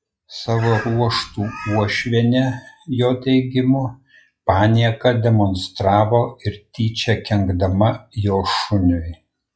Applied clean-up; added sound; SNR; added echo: classical method log-MMSE.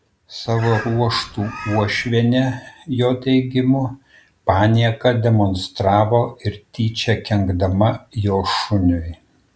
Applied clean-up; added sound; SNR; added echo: none; Bird; 14 dB; none.